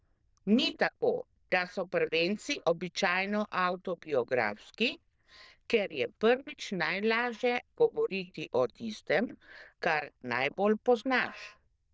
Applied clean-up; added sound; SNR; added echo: neural diffusion model UNIVERSE++.